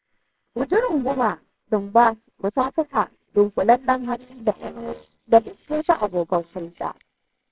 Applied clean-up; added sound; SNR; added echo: neural separator model SepFormer WHAMR!.